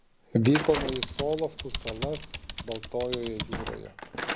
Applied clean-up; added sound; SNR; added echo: none; Slam / Wood + Typing; 5 dB; none.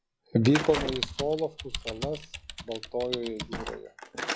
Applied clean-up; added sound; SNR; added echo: classical method log-MMSE.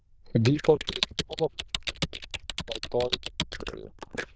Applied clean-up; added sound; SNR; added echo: neural diffusion model UNIVERSE++.